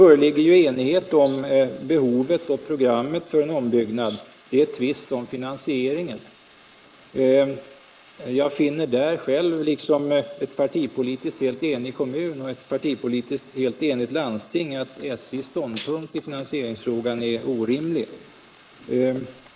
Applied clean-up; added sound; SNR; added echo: neural mask model Resemble Enhance denoiser.